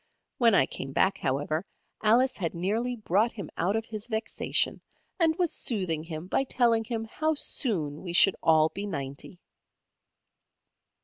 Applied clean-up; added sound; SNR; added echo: none; none; none; none.